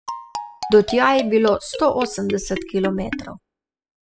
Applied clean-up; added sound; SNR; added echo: classical method spectral subtraction.